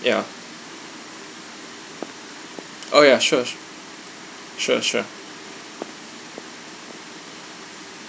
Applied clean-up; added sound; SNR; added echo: none; Walk, footsteps; 19 dB; none.